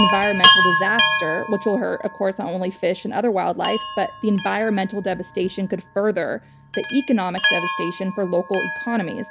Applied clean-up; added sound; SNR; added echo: none; Chime; 1 dB; none.